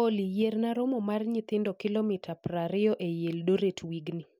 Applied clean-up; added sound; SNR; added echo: none; none; none; none.